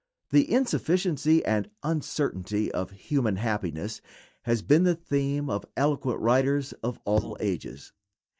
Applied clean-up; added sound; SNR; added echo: neural mask model DeepFilterNet 3.